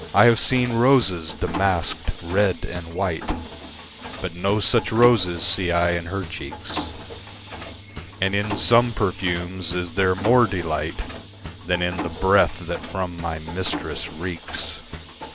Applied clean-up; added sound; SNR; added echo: none; Mechanisms; 11 dB; none.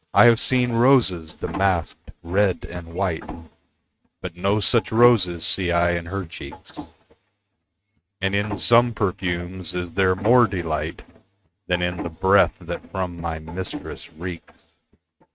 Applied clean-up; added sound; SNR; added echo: neural mask model RNNoise.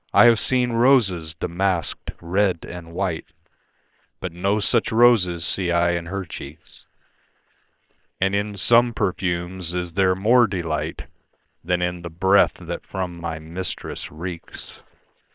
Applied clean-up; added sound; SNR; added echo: neural separator model SepFormer WHAM!.